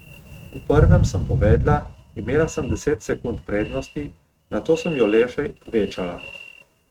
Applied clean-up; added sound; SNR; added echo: neural mask model RNNoise.